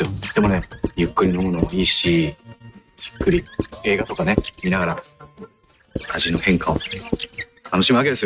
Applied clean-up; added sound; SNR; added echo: neural mask model RNNoise.